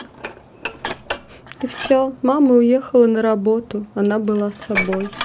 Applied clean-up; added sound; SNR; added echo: none; Dishes, pots, and pans; 12 dB; none.